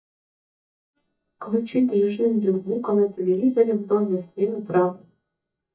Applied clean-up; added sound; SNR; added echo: neural mask model DeepFilterNet 3.